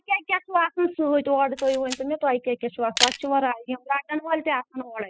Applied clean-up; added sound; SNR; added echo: classical method spectral subtraction.